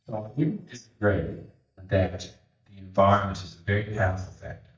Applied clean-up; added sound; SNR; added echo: neural mask model DeepFilterNet 3.